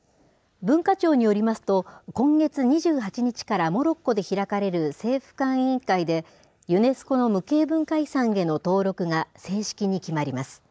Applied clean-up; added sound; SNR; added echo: neural mask model Resemble Enhance denoiser.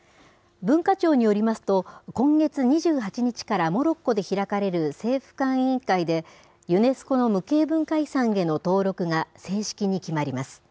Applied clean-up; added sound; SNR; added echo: none; none; none; none.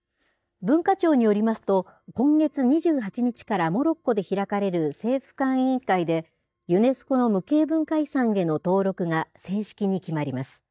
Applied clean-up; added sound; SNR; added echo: neural mask model DeepFilterNet 3.